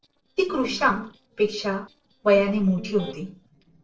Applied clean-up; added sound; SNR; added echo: neural separator model SepFormer DNS4.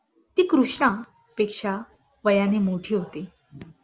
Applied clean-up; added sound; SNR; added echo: none; none; none; none.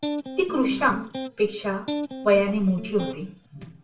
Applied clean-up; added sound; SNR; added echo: none; Electric guitar; 9 dB; reverberation time 0.3 s.